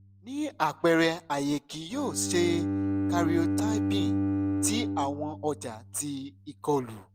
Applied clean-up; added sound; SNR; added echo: none; Bowed string instrument; 1 dB; none.